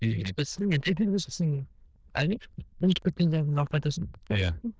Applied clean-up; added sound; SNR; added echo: neural diffusion model UNIVERSE++.